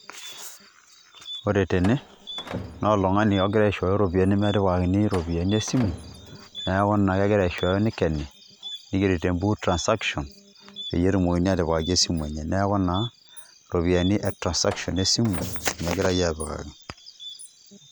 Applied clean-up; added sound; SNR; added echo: none; Slam; 17 dB; none.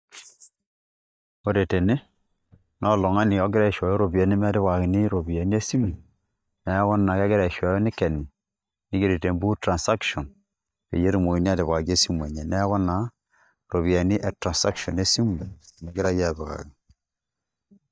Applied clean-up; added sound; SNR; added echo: neural mask model DeepFilterNet 3.